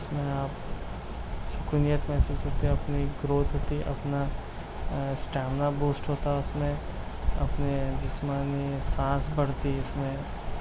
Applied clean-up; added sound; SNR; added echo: none; none; none; none.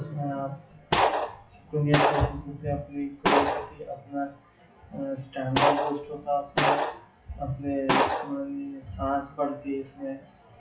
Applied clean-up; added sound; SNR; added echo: classical method WPE with log-MMSE.